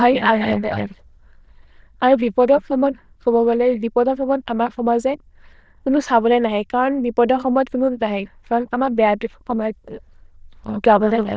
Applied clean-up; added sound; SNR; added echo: neural diffusion model UNIVERSE++.